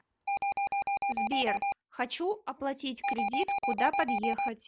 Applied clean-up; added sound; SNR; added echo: none; Alarm; -5 dB; none.